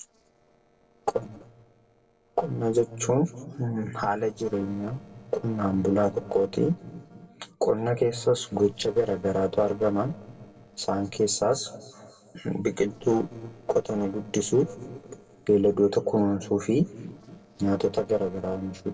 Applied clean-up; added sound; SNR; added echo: neural separator model SepFormer DNS4.